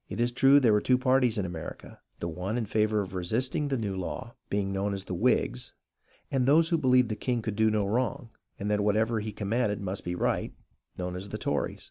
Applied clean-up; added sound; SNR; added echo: none; none; none; none.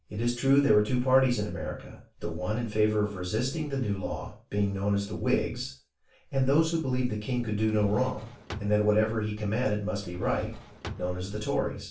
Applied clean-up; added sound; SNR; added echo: none; Drawer open or close; 16 dB; reverberation time 0.3 s.